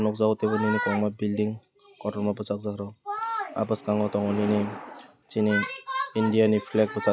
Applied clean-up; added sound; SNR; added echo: none; none; none; none.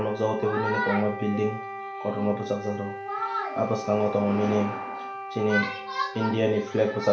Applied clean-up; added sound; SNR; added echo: none; Wind instrument, woodwind instrument; 11 dB; reverberation time 0.4 s.